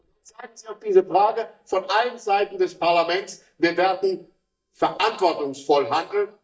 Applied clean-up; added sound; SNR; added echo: neural mask model DeepFilterNet 3.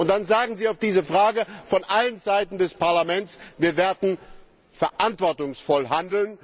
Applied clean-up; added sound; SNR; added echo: none; none; none; none.